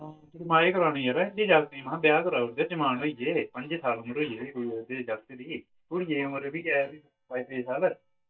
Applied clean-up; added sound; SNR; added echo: neural mask model DeepFilterNet 3.